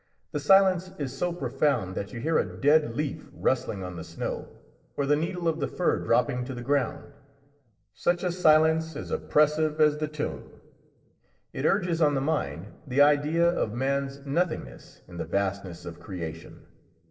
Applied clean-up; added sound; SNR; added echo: neural separator model SepFormer DNS4.